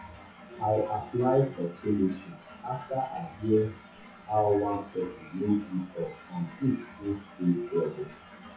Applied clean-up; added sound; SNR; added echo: classical method WPE with log-MMSE.